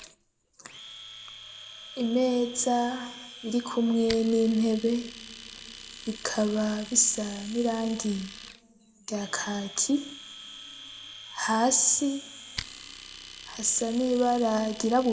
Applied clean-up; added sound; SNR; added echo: none; Domestic sounds, home sounds; 16 dB; reverberation time 0.4 s.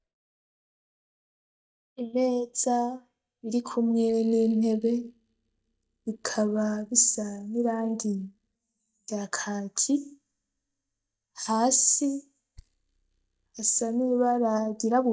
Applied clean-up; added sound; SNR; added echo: neural mask model DeepFilterNet 3.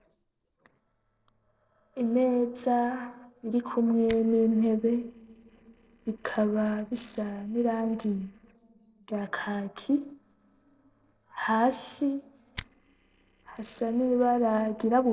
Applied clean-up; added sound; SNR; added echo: neural separator model SepFormer DNS4.